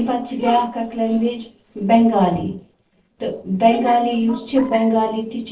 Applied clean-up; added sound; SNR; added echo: neural separator model SepFormer DNS4.